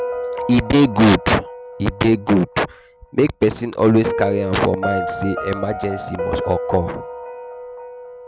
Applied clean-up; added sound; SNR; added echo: none; Piano; 9 dB; none.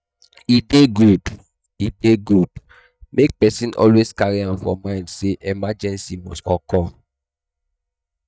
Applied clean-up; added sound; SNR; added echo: neural mask model DeepFilterNet 3.